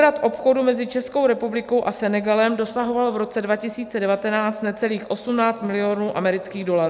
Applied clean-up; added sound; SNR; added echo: none; none; none; none.